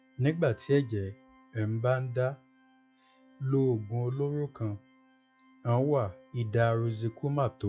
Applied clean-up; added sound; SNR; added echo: classical method log-MMSE.